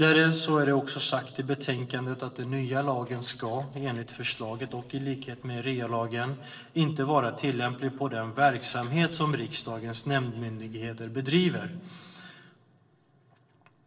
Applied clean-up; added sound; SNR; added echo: neural separator model SepFormer DNS4.